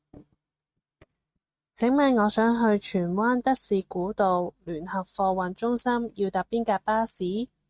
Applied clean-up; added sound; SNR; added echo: neural mask model RNNoise.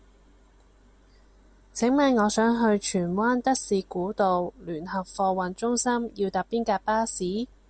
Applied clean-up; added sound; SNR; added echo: none; none; none; none.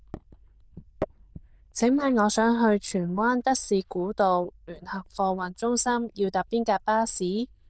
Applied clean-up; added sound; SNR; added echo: neural diffusion model UNIVERSE++.